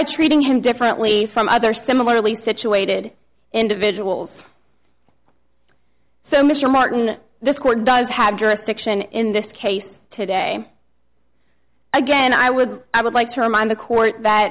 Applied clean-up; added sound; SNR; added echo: none; none; none; none.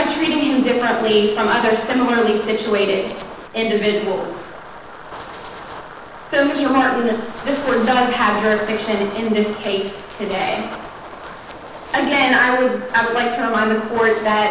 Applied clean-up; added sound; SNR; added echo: none; Wind; 15 dB; reverberation time 0.9 s.